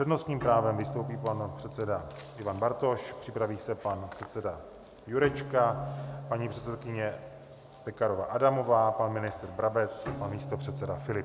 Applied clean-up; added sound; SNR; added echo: none; Bowed string instrument; 12 dB; none.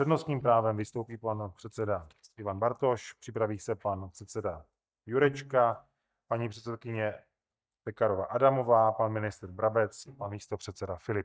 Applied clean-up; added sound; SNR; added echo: neural mask model DeepFilterNet 3.